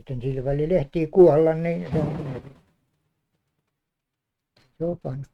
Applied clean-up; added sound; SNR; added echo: neural mask model RNNoise.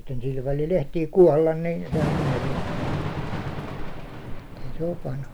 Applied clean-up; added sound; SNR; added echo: none; Thunder / Rain; 4 dB; none.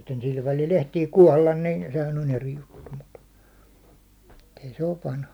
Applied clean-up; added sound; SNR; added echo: none; none; none; none.